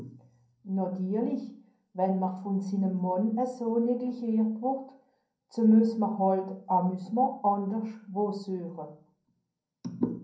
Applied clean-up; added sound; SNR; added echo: none; none; none; reverberation time 0.6 s.